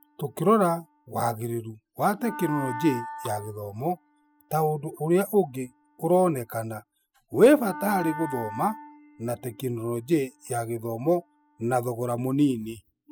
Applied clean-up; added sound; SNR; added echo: classical method spectral subtraction.